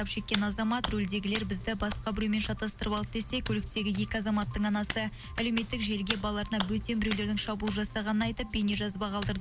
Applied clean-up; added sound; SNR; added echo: none; Hands; 10 dB; none.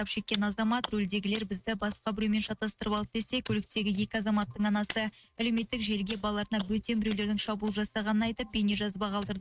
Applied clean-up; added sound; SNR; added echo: neural mask model RNNoise.